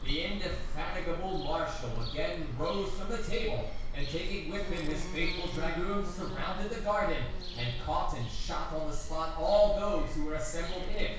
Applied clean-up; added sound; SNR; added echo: none; Bird vocalization, bird call, bird song; -1 dB; reverberation time 0.6 s.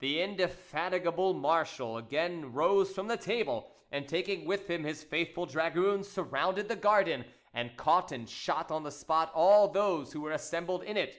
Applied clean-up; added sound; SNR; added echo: none; none; none; none.